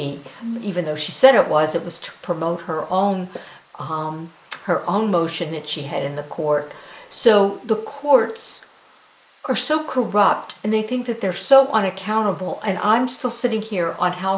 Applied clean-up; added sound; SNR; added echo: neural mask model Resemble Enhance denoiser.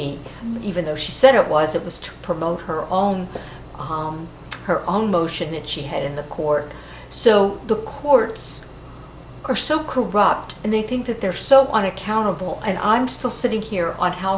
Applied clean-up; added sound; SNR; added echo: none; Brass instrument; 11 dB; none.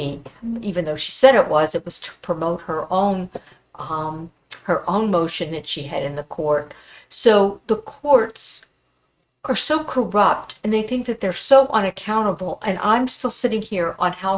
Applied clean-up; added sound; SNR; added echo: neural mask model RNNoise.